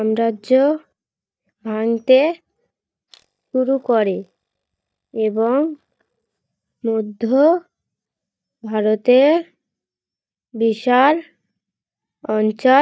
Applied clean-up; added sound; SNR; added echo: neural mask model DeepFilterNet 3.